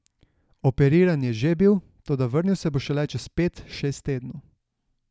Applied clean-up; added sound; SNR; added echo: none; none; none; none.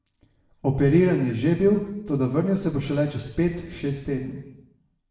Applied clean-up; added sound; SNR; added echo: none; none; none; reverberation time 0.9 s.